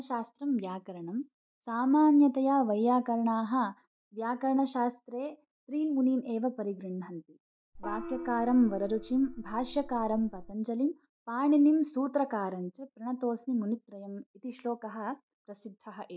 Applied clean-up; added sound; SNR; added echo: neural mask model DeepFilterNet 3.